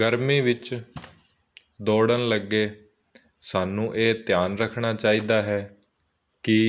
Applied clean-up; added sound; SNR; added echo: none; none; none; none.